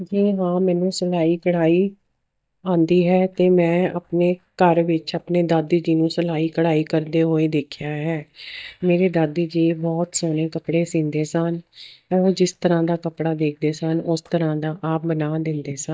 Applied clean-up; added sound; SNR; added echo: neural mask model DeepFilterNet 3.